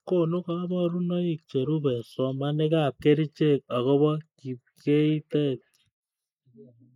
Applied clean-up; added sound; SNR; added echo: neural mask model Resemble Enhance denoiser.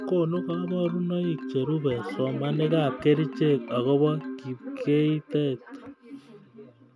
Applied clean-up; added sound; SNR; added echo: none; Marimba, xylophone; 12 dB; none.